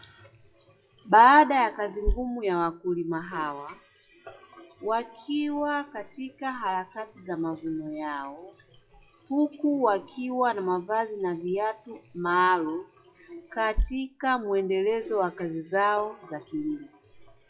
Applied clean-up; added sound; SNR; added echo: classical method WPE with log-MMSE.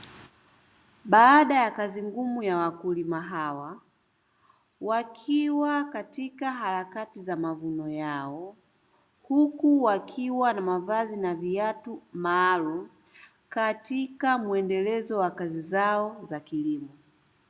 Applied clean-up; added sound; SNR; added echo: none; none; none; none.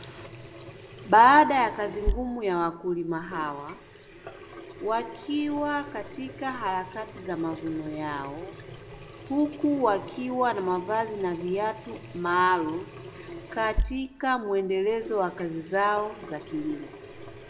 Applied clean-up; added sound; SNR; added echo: none; Sink (filling or washing) / Water tap, faucet; 11 dB; reverberation time 2.5 s.